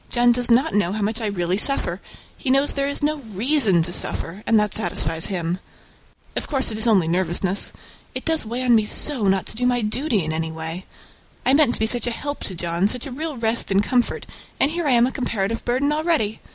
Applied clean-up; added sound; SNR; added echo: none; none; none; none.